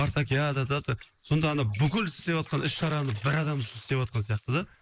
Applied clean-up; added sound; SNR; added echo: neural mask model Resemble Enhance denoiser.